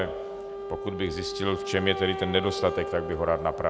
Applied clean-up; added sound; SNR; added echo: none; Wind instrument, woodwind instrument; 6 dB; none.